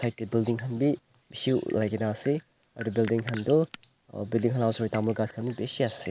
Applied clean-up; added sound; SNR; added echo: neural mask model Resemble Enhance denoiser.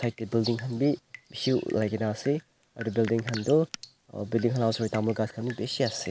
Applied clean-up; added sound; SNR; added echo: none; Drip; 19 dB; none.